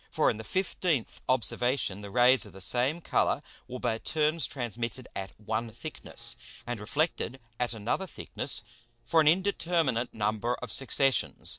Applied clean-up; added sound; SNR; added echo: neural separator model SepFormer DNS4.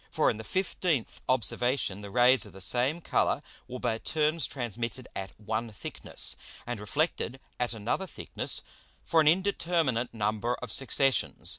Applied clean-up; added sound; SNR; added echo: none; none; none; none.